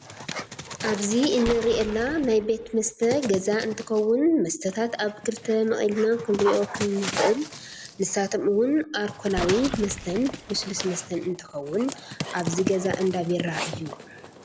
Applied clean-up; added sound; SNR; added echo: none; Explosion + Dog; 10 dB; none.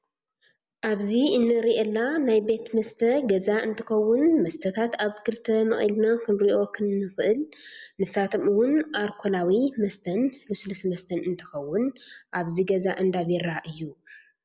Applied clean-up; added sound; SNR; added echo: none; none; none; none.